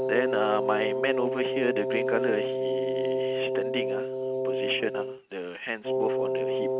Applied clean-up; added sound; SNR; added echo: neural mask model RNNoise.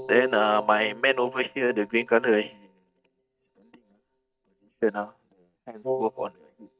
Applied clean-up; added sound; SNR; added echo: neural mask model DeepFilterNet 3.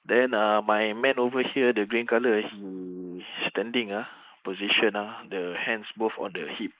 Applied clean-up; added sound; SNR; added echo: neural mask model Resemble Enhance denoiser.